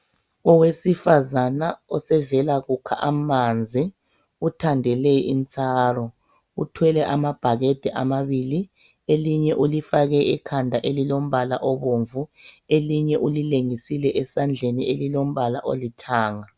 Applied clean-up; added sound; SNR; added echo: none; none; none; none.